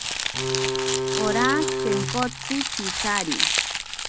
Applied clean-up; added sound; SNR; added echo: none; Crumpling, crinkling + Bowed string instrument; -4 dB; none.